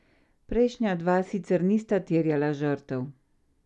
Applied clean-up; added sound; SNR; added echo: none; none; none; none.